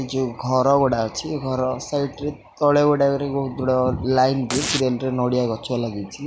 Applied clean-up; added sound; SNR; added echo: none; Domestic sounds, home sounds; 8 dB; none.